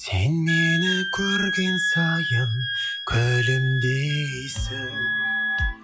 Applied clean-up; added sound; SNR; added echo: classical method log-MMSE.